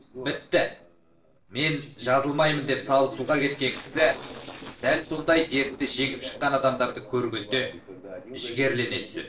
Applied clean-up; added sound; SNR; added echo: neural separator model SepFormer DNS4.